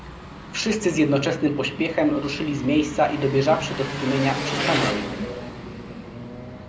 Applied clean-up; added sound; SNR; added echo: none; Engine; 7 dB; reverberation time 0.5 s.